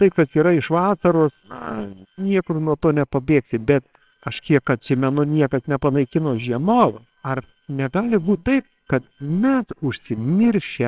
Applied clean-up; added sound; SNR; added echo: neural separator model SepFormer WHAMR!.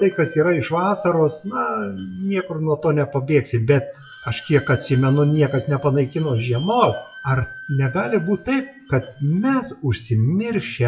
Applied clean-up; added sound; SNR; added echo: classical method WPE with log-MMSE.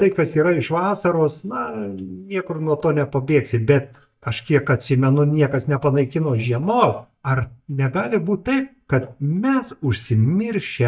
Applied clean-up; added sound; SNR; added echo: neural mask model DeepFilterNet 3.